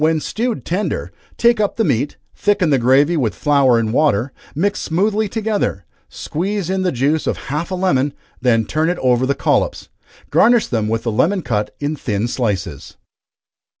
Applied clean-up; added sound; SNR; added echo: none; none; none; none.